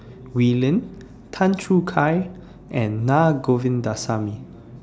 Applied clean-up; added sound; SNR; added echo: none; none; none; none.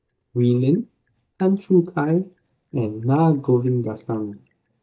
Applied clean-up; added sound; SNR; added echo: neural mask model DeepFilterNet 3.